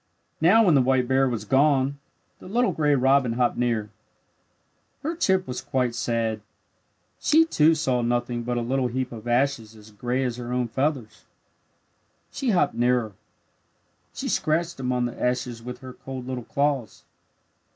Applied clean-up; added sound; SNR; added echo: none; none; none; none.